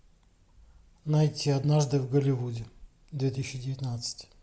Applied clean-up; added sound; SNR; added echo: none; none; none; none.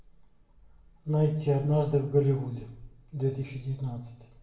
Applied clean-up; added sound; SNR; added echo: none; none; none; reverberation time 0.6 s.